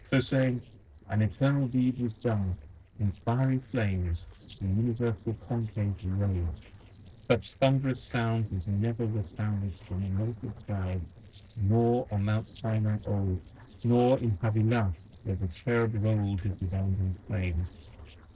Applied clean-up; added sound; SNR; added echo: neural separator model SepFormer DNS4.